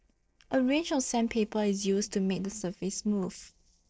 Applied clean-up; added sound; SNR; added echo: neural separator model SepFormer DNS4.